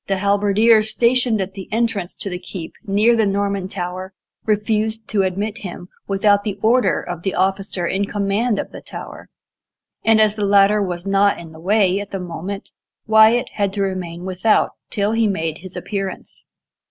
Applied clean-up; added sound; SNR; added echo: none; none; none; none.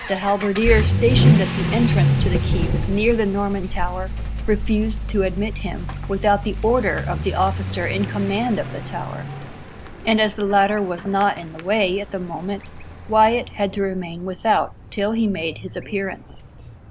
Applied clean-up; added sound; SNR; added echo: none; Accelerating, revving, vroom / Vehicle; 2 dB; none.